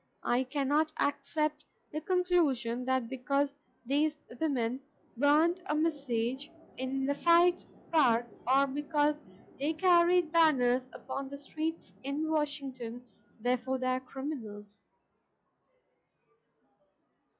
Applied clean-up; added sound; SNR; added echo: classical method log-MMSE.